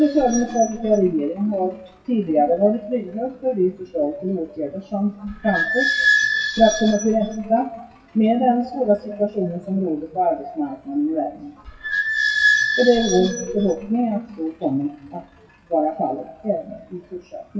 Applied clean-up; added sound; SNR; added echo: classical method WPE with log-MMSE.